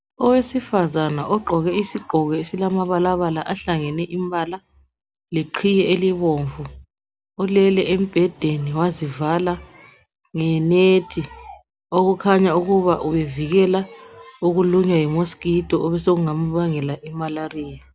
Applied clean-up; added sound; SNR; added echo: none; none; none; none.